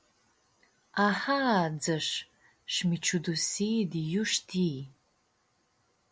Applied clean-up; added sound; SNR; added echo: none; none; none; none.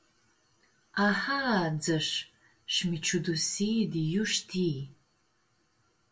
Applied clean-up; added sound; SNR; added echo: none; none; none; reverberation time 0.2 s.